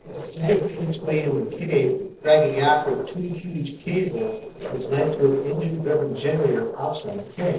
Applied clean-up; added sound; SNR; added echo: neural separator model SepFormer DNS4.